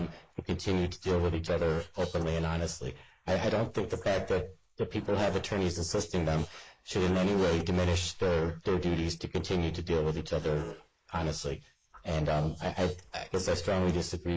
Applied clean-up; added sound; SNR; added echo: neural mask model Resemble Enhance denoiser.